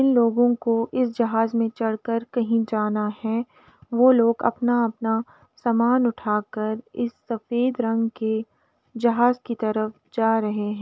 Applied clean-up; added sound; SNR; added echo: none; none; none; none.